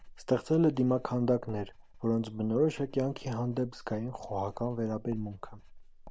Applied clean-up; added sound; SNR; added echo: none; Writing; 18 dB; none.